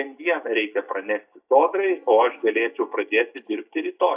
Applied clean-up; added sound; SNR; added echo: neural mask model DeepFilterNet 3.